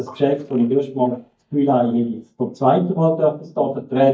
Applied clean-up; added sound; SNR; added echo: neural mask model DeepFilterNet 3.